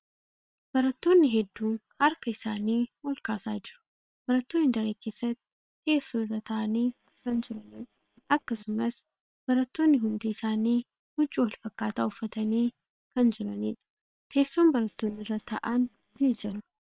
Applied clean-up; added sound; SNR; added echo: neural separator model SepFormer WHAM!.